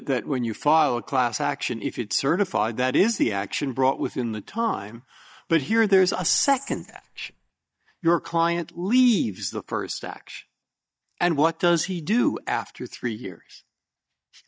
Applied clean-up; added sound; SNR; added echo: neural mask model DeepFilterNet 3.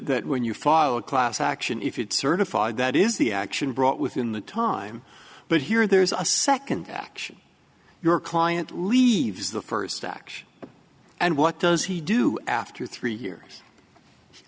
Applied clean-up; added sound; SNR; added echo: none; none; none; none.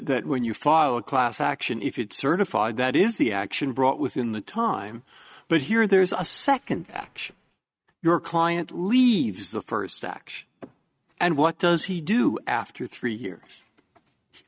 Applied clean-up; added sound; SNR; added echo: neural mask model RNNoise.